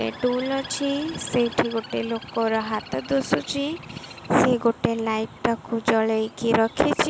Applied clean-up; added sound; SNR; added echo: none; Bird; 19 dB; none.